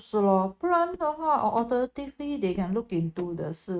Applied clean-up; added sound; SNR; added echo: neural mask model RNNoise.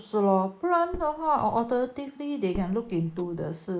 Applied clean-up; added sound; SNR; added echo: neural mask model Resemble Enhance denoiser.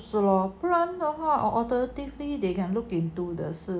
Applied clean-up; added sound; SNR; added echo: none; none; none; none.